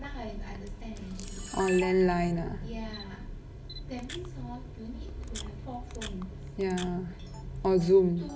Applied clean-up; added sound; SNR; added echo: none; Camera; 17 dB; reverberation time 2.3 s.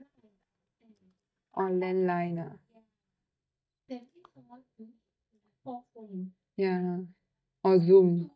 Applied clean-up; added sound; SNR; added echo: neural mask model DeepFilterNet 3.